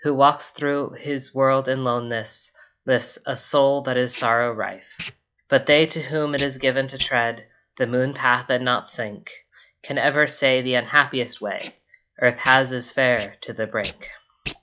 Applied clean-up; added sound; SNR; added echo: classical method log-MMSE.